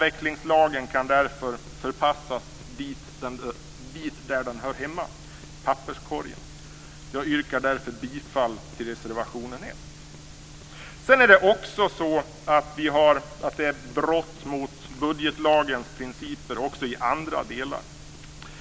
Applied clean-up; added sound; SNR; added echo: none; none; none; none.